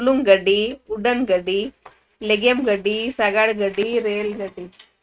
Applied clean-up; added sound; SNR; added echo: neural mask model RNNoise.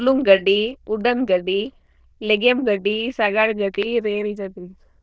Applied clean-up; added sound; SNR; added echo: neural diffusion model UNIVERSE++.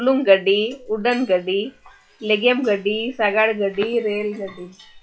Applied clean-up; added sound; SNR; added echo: classical method log-MMSE.